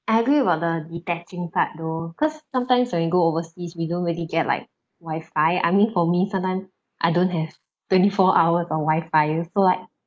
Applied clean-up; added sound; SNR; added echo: neural mask model Resemble Enhance denoiser.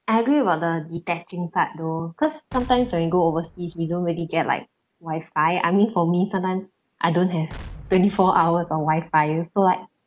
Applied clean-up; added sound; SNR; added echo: none; Explosion; 19 dB; none.